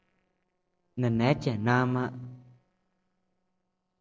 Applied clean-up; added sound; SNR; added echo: neural separator model SepFormer DNS4.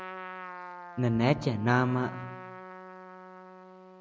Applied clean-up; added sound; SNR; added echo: none; Trumpet; 13 dB; none.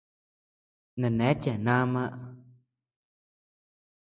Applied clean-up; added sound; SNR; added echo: none; none; none; none.